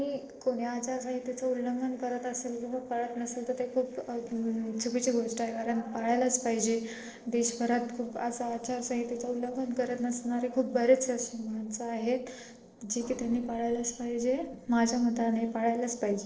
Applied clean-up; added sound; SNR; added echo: neural separator model SepFormer DNS4.